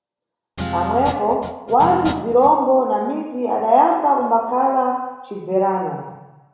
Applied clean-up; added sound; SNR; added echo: none; Guitar; 11 dB; reverberation time 1.0 s.